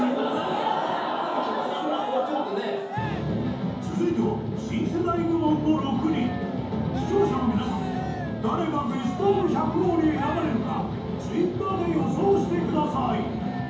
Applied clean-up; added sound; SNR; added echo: none; Cheering; 15 dB; reverberation time 0.8 s.